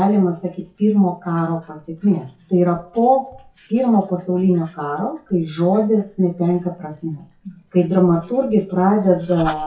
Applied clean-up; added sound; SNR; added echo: classical method WPE with log-MMSE.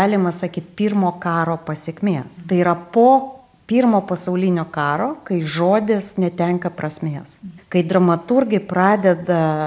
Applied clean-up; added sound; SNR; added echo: none; none; none; none.